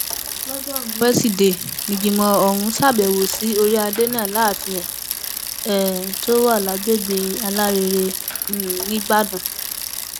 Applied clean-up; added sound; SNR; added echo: none; Bicycle; 6 dB; none.